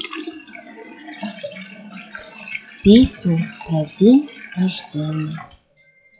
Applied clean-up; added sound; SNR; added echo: classical method WPE with log-MMSE.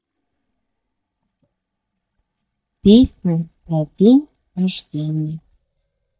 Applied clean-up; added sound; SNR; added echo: neural mask model DeepFilterNet 3.